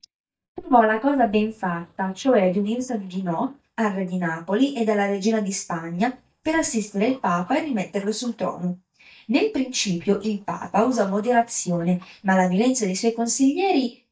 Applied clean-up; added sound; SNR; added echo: neural mask model DeepFilterNet 3.